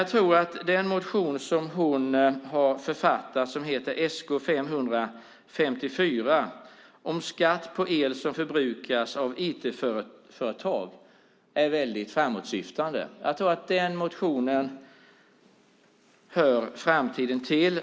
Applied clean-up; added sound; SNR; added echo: none; none; none; none.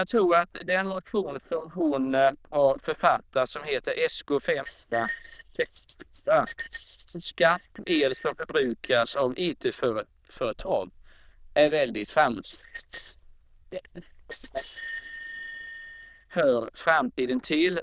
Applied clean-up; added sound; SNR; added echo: neural diffusion model UNIVERSE++.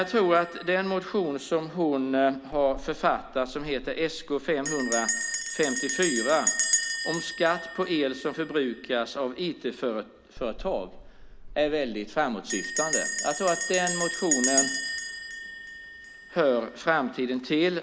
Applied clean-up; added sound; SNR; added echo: none; Bell; 5 dB; none.